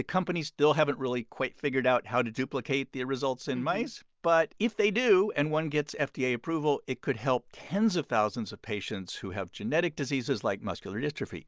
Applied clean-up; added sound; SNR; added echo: none; none; none; none.